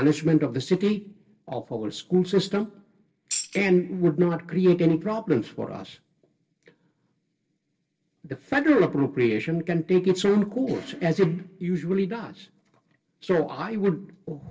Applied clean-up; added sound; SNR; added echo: neural separator model SepFormer DNS4.